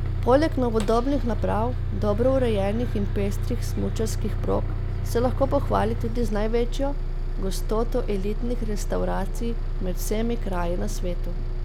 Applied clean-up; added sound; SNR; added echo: none; Bus; -1 dB; none.